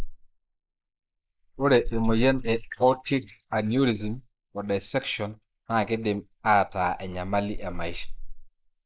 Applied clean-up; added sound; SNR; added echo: neural mask model Resemble Enhance denoiser.